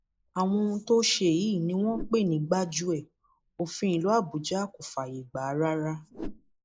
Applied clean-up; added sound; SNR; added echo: neural mask model Resemble Enhance denoiser.